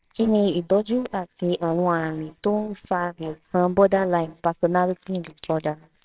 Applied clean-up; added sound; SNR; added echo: neural separator model SepFormer WHAMR!.